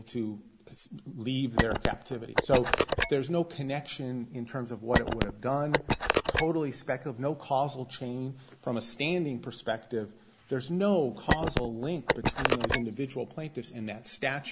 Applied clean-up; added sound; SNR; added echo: none; Telephone; -3 dB; none.